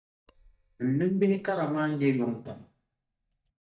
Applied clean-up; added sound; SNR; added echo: neural mask model DeepFilterNet 3.